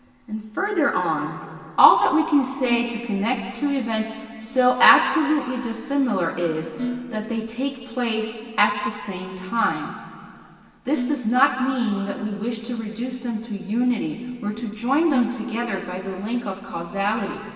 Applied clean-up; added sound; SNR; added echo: none; Dishes, pots, and pans; 15 dB; reverberation time 2.5 s.